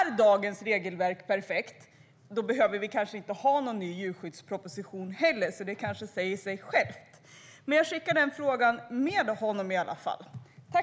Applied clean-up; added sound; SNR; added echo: none; none; none; none.